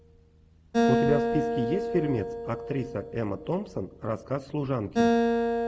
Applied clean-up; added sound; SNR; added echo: none; Acoustic guitar; -3 dB; none.